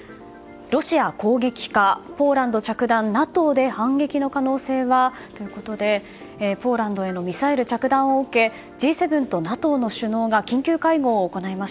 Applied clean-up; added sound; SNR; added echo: none; none; none; none.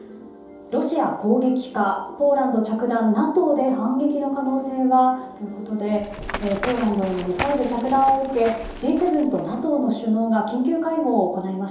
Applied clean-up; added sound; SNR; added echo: none; Run; 12 dB; reverberation time 2.8 s.